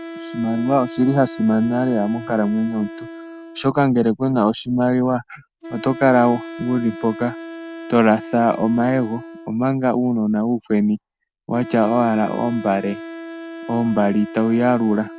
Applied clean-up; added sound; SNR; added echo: none; Wind instrument, woodwind instrument; 15 dB; none.